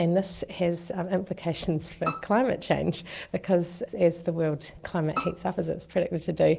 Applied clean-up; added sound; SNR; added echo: none; Bowed string instrument; 11 dB; none.